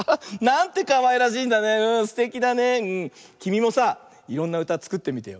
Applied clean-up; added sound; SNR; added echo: none; none; none; none.